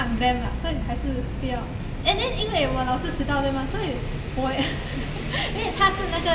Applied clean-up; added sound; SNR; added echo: none; none; none; none.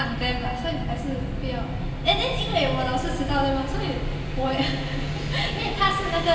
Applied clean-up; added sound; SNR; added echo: none; none; none; reverberation time 2.4 s.